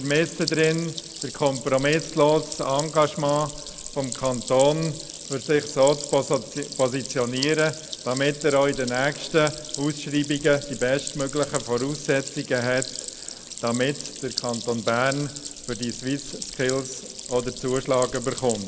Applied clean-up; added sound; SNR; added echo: none; Stream; 11 dB; none.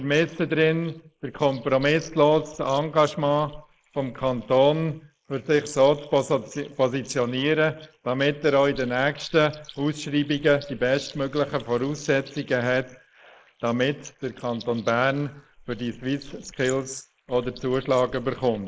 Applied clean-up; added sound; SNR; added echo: neural mask model Resemble Enhance denoiser.